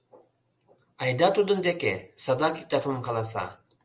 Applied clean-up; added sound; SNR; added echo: none; none; none; none.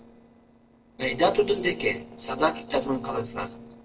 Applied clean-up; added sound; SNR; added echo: neural separator model SepFormer DNS4.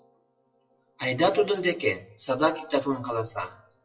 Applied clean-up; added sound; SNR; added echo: classical method WPE with log-MMSE.